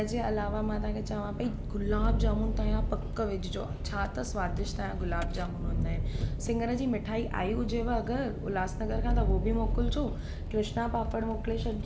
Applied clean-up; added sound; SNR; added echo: none; Engine; -1 dB; none.